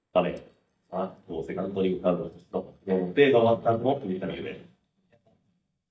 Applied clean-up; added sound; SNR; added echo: neural mask model DeepFilterNet 3.